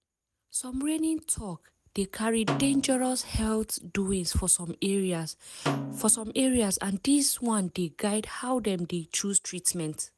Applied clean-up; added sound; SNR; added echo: none; Snare drum; 10 dB; none.